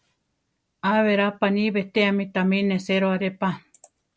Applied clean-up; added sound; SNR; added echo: none; none; none; none.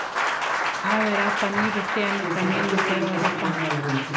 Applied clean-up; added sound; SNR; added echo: none; Applause; -4 dB; reverberation time 1.9 s.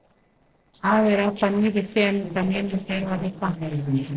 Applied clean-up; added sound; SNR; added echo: neural separator model SepFormer DNS4.